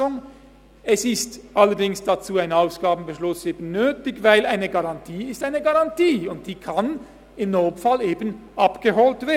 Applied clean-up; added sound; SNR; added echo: none; none; none; none.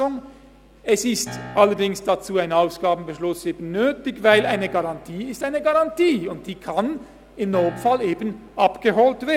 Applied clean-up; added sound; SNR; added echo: none; Piano; 18 dB; none.